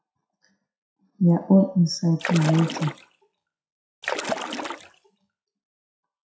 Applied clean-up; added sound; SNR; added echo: classical method WPE with log-MMSE.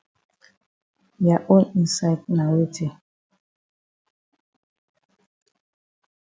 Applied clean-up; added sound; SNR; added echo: none; none; none; none.